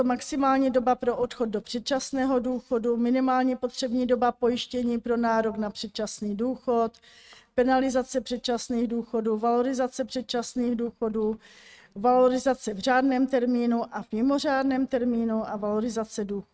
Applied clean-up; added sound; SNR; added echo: neural mask model RNNoise.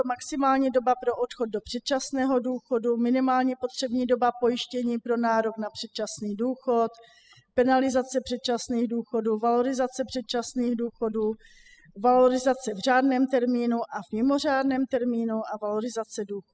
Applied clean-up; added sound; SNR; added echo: classical method spectral subtraction.